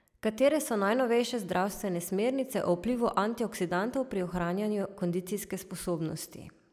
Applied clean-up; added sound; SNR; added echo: none; none; none; none.